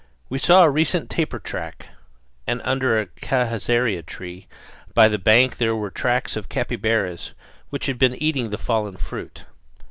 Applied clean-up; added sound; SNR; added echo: none; none; none; none.